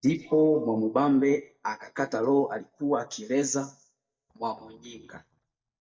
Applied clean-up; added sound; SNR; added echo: neural mask model DeepFilterNet 3.